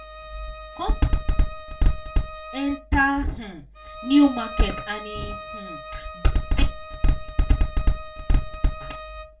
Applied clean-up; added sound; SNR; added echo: none; Bowed string instrument; 16 dB; reverberation time 0.2 s.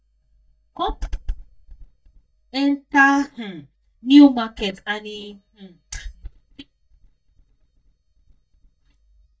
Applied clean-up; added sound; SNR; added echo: neural mask model DeepFilterNet 3.